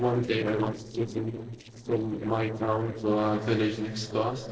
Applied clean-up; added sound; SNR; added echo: neural separator model SepFormer DNS4.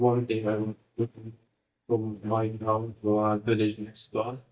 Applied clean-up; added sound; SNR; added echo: neural mask model DeepFilterNet 3.